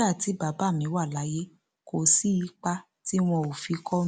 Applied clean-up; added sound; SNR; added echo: none; none; none; none.